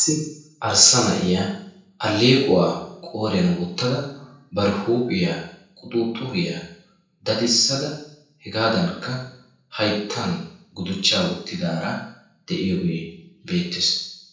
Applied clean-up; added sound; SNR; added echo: none; none; none; reverberation time 0.6 s.